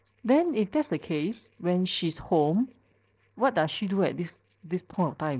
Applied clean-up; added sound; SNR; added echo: neural separator model SepFormer DNS4.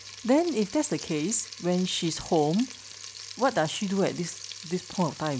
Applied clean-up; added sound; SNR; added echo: none; Frying (food); 15 dB; none.